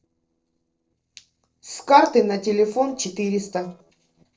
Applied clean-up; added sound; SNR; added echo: neural separator model SepFormer DNS4.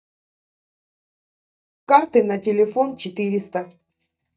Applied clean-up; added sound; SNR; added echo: neural mask model DeepFilterNet 3.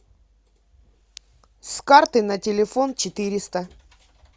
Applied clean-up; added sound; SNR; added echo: none; none; none; none.